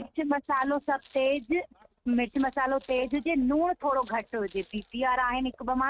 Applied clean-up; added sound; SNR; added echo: neural mask model RNNoise.